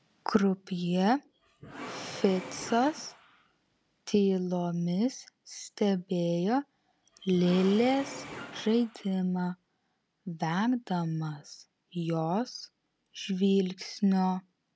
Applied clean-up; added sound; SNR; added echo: none; Engine / Mechanisms; 15 dB; none.